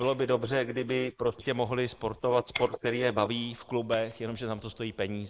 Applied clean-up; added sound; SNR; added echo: neural mask model Resemble Enhance denoiser.